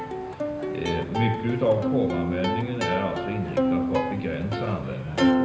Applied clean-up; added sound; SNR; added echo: none; Plucked string instrument; -1 dB; reverberation time 0.9 s.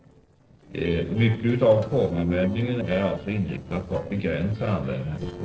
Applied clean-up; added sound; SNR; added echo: neural separator model SepFormer DNS4.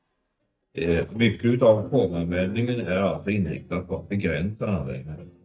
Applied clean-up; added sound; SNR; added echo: neural mask model DeepFilterNet 3.